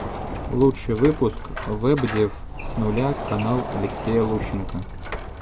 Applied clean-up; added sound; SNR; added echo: none; Door; 7 dB; none.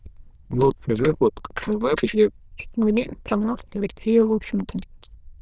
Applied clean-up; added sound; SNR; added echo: neural diffusion model UNIVERSE++.